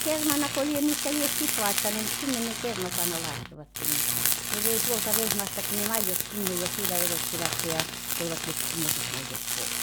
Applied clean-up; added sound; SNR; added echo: none; Tools; -4 dB; none.